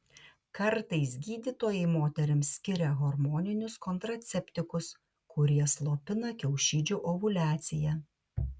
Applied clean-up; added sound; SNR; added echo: none; none; none; none.